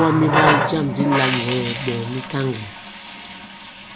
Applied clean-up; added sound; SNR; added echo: none; Water tap, faucet; 1 dB; none.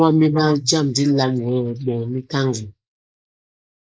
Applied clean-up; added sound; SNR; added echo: neural mask model Resemble Enhance denoiser.